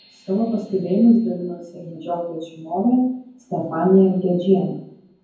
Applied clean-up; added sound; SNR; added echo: none; none; none; reverberation time 0.9 s.